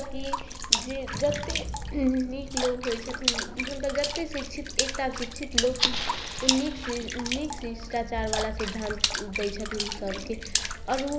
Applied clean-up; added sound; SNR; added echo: none; Fire + Water / Splash, splatter; 0 dB; none.